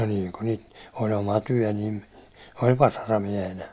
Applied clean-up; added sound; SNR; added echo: none; none; none; none.